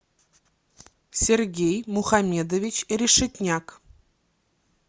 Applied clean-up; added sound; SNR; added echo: none; none; none; none.